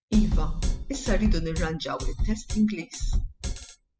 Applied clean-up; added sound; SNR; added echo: classical method spectral subtraction.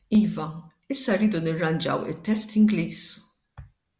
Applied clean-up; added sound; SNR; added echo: none; none; none; none.